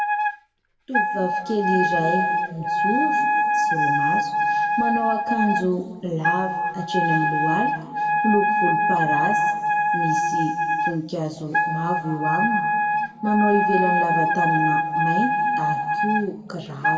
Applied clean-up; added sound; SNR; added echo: none; Wind instrument, woodwind instrument; -4 dB; reverberation time 1.7 s.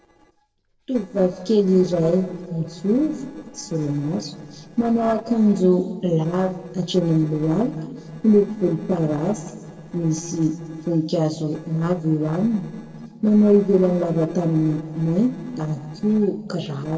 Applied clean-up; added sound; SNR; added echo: neural separator model SepFormer DNS4.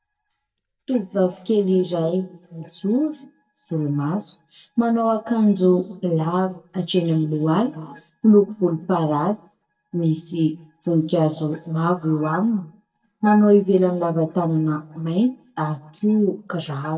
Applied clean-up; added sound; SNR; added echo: neural mask model DeepFilterNet 3.